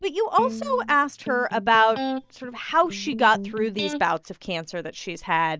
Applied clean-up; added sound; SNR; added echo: neural mask model DeepFilterNet 3.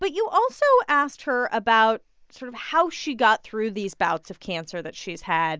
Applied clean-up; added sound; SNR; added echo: none; none; none; none.